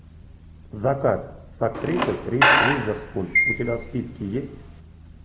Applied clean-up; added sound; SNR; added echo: none; Squeak / Screech; -4 dB; none.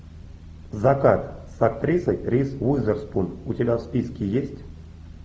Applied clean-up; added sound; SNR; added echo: none; none; none; none.